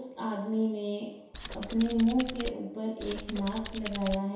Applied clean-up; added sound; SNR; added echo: none; Tools; 2 dB; reverberation time 0.7 s.